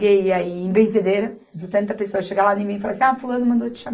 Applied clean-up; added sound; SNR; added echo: neural mask model Resemble Enhance denoiser.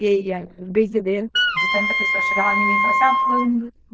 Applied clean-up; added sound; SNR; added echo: neural diffusion model UNIVERSE++.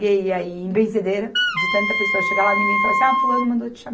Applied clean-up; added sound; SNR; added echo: none; Wind instrument, woodwind instrument; -2 dB; none.